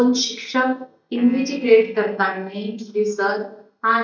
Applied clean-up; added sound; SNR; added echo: neural mask model DeepFilterNet 3.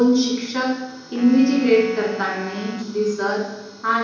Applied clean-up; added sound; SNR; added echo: none; Wind instrument, woodwind instrument; 19 dB; reverberation time 1.0 s.